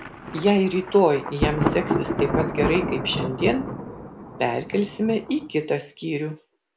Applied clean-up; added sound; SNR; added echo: none; Thunder; 5 dB; none.